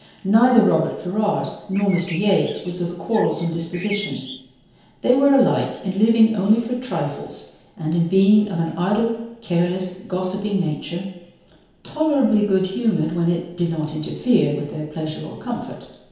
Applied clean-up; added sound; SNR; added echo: none; Bird; 16 dB; reverberation time 1.0 s.